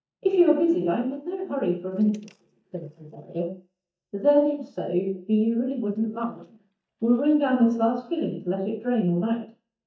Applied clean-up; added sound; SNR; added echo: neural mask model DeepFilterNet 3.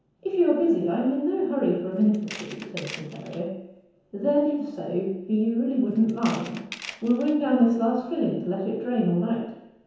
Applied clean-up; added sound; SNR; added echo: none; Tools; 17 dB; reverberation time 0.9 s.